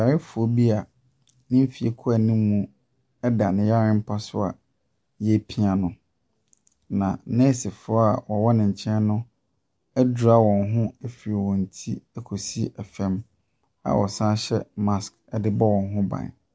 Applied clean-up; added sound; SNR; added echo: none; none; none; none.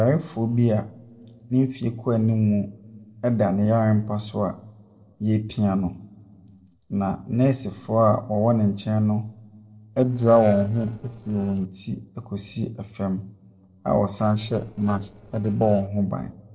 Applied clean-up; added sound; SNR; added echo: neural separator model SepFormer DNS4.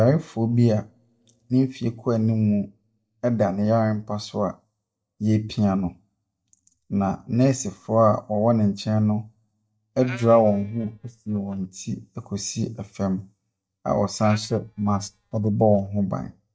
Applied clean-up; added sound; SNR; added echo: neural mask model DeepFilterNet 3.